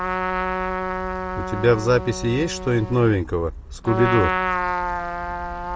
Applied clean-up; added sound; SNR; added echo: none; Trumpet; 3 dB; none.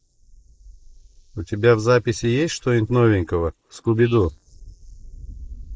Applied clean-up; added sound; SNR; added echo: neural mask model Resemble Enhance denoiser.